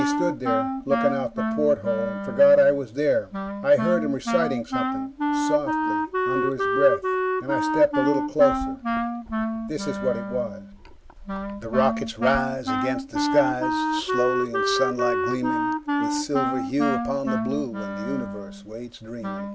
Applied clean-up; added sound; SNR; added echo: none; Wind instrument, woodwind instrument; 1 dB; none.